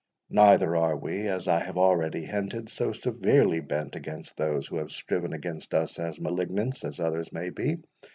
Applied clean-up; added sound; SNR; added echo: none; none; none; none.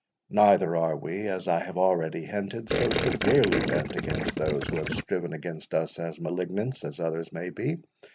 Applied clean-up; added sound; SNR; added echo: none; Gurgling; 1 dB; none.